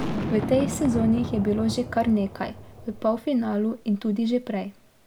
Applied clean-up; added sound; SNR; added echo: none; Boom; 8 dB; none.